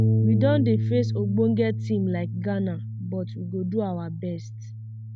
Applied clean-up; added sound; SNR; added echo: none; Bass guitar; 0 dB; none.